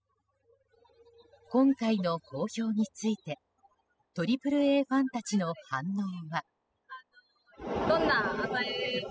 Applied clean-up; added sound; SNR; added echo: classical method spectral subtraction.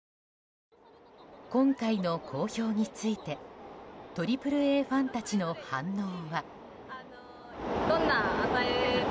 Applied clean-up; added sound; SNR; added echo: none; none; none; none.